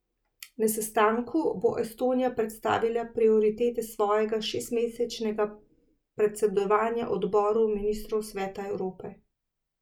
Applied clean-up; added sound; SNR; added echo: none; none; none; none.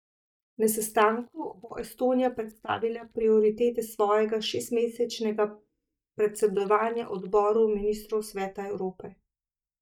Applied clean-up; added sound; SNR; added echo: neural mask model DeepFilterNet 3.